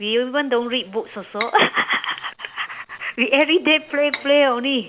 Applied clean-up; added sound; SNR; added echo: none; Cutlery, silverware; 13 dB; none.